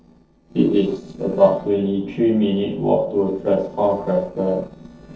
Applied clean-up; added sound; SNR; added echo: neural separator model SepFormer DNS4.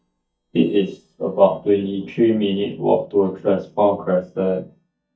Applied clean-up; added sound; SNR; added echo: neural mask model DeepFilterNet 3.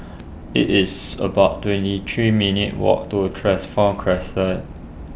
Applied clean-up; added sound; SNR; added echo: none; none; none; none.